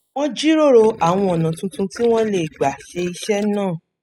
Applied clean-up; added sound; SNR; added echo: classical method spectral subtraction.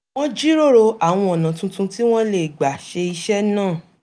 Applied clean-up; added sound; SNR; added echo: none; none; none; none.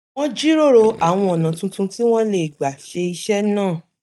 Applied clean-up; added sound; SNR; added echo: neural mask model DeepFilterNet 3.